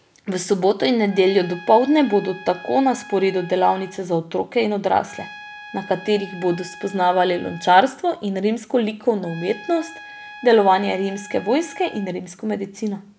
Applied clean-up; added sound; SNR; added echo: none; Trumpet; 19 dB; none.